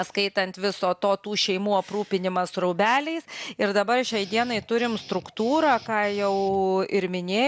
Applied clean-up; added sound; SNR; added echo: none; Guitar; 20 dB; none.